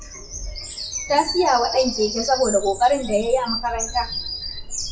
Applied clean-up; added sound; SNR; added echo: classical method WPE with log-MMSE.